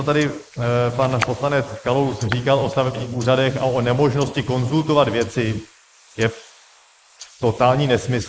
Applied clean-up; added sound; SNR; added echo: neural mask model Resemble Enhance denoiser.